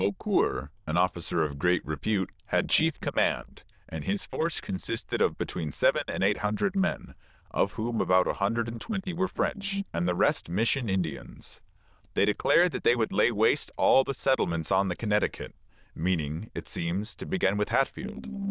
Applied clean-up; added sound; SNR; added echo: neural diffusion model UNIVERSE++.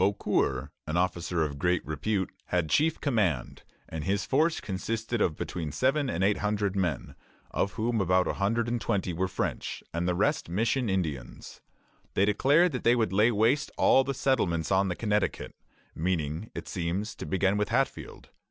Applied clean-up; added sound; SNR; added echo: none; none; none; none.